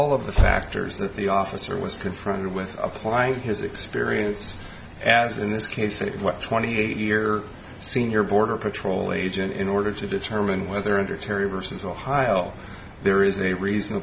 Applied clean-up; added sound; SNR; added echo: none; Car; 1 dB; none.